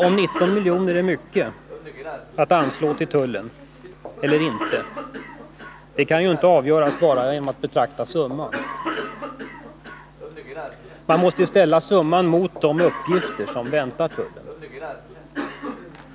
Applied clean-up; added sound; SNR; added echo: none; Cough; 11 dB; none.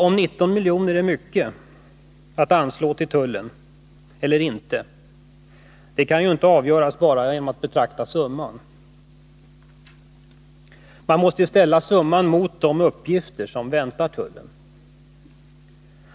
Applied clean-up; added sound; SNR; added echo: none; none; none; none.